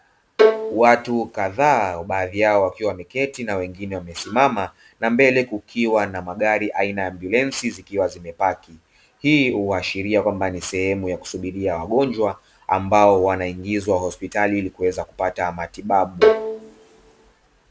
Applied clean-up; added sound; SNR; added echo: none; Bowed string instrument; -1 dB; none.